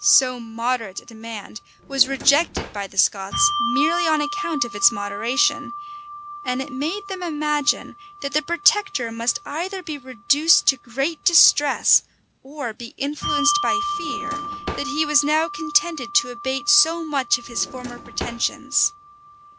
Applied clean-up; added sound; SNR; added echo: none; Drawer open or close + Bell; 8 dB; none.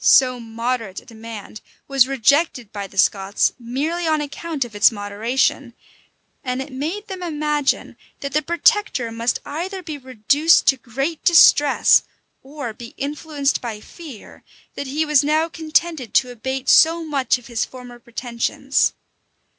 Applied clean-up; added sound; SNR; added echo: none; none; none; none.